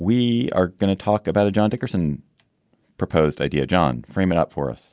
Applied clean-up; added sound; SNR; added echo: none; none; none; none.